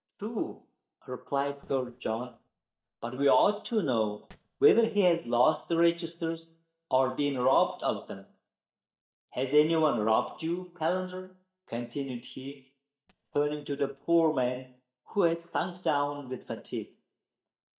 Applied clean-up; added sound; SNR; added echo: neural mask model DeepFilterNet 3.